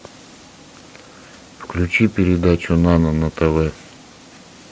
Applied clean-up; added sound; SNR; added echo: none; none; none; none.